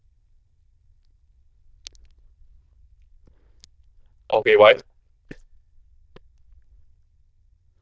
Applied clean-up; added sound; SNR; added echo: neural diffusion model UNIVERSE++.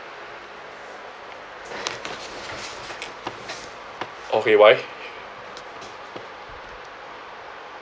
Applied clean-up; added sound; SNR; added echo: none; none; none; none.